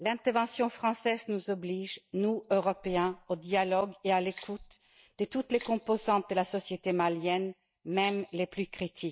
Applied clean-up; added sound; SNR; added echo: neural mask model DeepFilterNet 3.